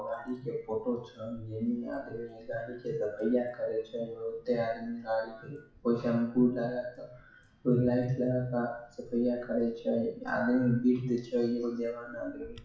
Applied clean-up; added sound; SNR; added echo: classical method WPE with log-MMSE.